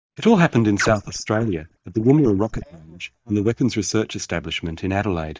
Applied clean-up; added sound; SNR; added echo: neural mask model DeepFilterNet 3.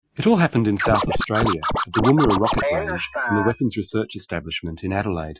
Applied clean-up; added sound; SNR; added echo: classical method Wiener filter.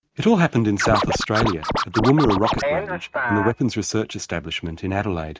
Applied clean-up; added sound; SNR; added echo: neural mask model RNNoise.